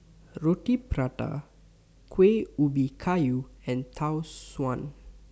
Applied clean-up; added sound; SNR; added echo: none; none; none; none.